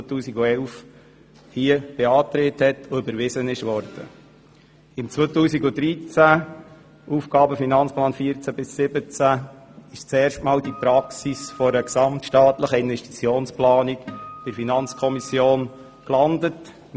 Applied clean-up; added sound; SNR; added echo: none; Acoustic guitar; 19 dB; none.